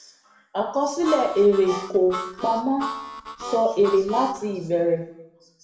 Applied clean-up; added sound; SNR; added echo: none; Harmonica; 10 dB; reverberation time 0.7 s.